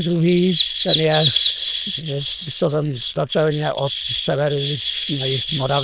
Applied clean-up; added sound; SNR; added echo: neural diffusion model UNIVERSE++.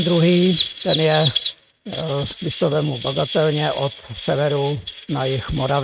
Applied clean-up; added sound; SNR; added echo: neural mask model RNNoise.